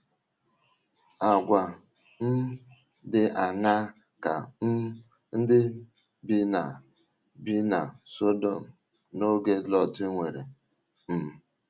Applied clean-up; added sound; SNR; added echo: none; none; none; none.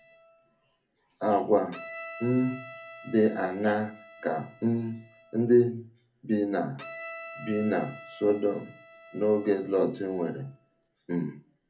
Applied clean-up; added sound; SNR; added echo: none; Bowed string instrument; 18 dB; reverberation time 0.3 s.